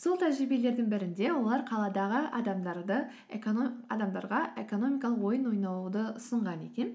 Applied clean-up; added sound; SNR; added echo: none; none; none; none.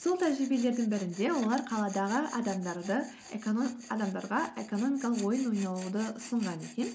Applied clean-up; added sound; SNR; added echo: none; Tools; 18 dB; none.